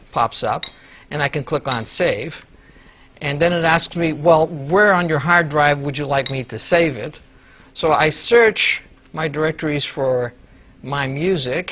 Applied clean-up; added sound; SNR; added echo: none; Cutlery, silverware; 14 dB; none.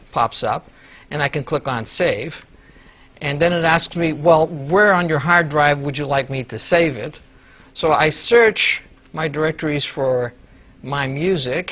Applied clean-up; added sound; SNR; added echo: none; none; none; none.